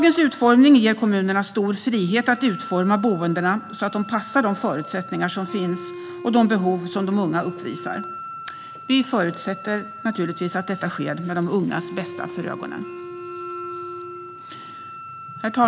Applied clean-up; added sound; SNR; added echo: none; Wind instrument, woodwind instrument + Wind instrument, woodwind instrument; 14 dB; none.